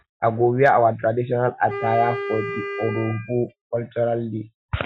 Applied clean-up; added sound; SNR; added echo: classical method Wiener filter.